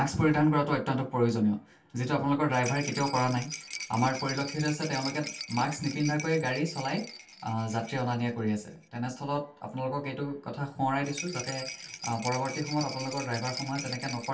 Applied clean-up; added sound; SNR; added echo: none; Rattle; 13 dB; reverberation time 0.2 s.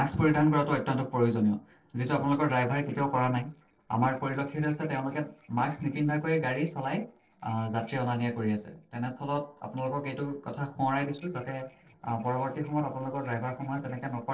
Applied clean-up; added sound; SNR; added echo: neural separator model SepFormer DNS4.